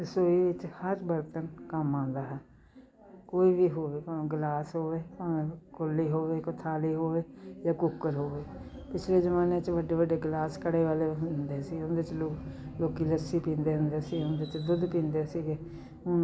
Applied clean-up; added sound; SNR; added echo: none; none; none; none.